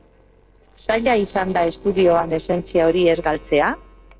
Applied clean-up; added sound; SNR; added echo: neural separator model SepFormer DNS4.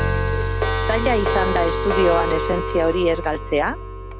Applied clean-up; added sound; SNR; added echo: none; Bass guitar + Clock; 0 dB; none.